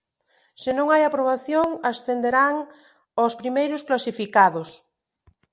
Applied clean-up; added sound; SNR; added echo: none; none; none; none.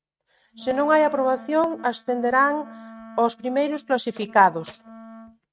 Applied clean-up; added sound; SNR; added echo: neural mask model RNNoise.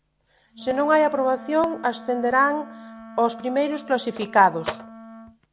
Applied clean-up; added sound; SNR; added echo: none; Telephone + Wind instrument, woodwind instrument; 16 dB; none.